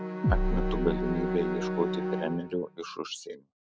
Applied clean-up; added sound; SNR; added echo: none; Bass drum + Bowed string instrument; -3 dB; none.